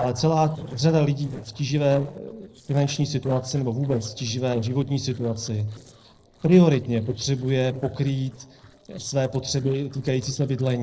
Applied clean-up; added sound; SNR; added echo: neural separator model SepFormer DNS4.